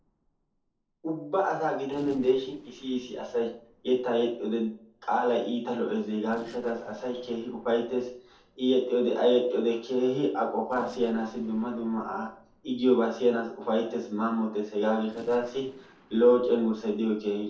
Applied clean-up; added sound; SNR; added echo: neural separator model SepFormer DNS4.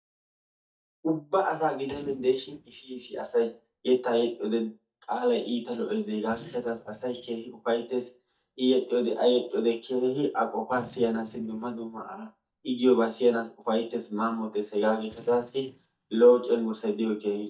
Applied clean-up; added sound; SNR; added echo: neural mask model DeepFilterNet 3.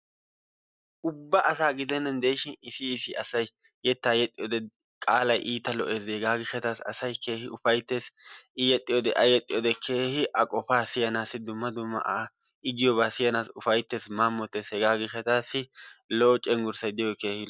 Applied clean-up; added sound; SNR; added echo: none; none; none; none.